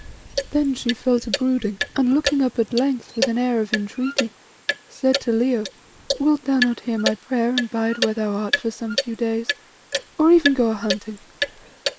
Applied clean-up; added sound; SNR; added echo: neural mask model Resemble Enhance denoiser.